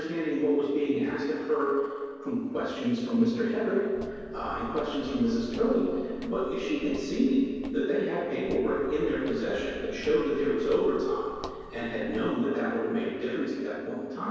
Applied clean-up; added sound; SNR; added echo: neural separator model SepFormer DNS4.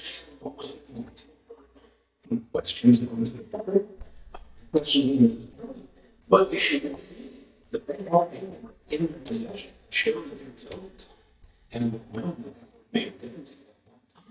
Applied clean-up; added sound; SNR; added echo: neural mask model DeepFilterNet 3.